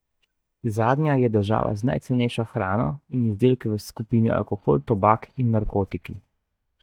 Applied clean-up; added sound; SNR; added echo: neural mask model DeepFilterNet 3.